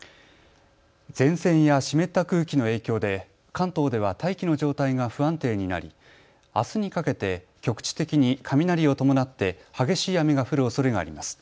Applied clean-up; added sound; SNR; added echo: none; none; none; none.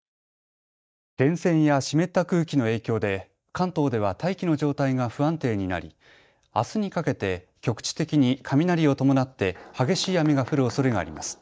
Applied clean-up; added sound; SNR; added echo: neural mask model DeepFilterNet 3.